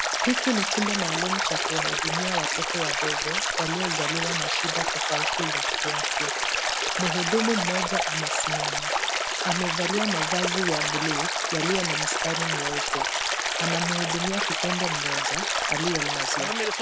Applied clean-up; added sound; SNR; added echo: none; Stream; -5 dB; none.